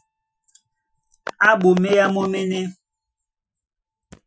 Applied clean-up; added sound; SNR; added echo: classical method Wiener filter.